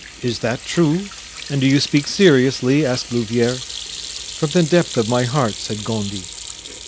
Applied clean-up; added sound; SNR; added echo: none; Sink (filling or washing) / Hands; 13 dB; none.